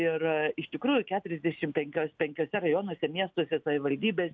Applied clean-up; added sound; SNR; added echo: none; none; none; none.